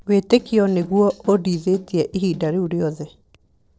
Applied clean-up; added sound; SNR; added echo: neural separator model SepFormer DNS4.